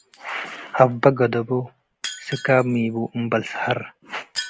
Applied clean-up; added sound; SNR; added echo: none; Shatter; 17 dB; none.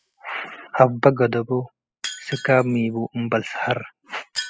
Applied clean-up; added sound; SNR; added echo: classical method spectral subtraction.